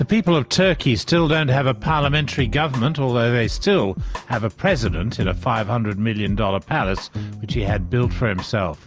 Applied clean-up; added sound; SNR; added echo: none; none; none; none.